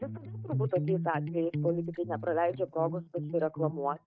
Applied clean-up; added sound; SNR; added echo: neural mask model DeepFilterNet 3.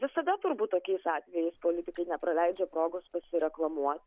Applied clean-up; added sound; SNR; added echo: none; none; none; none.